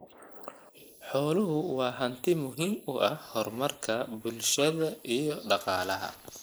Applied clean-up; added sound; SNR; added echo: neural mask model Resemble Enhance denoiser.